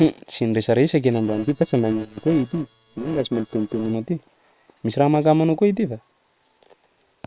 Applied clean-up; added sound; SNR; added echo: neural separator model SepFormer WHAM!.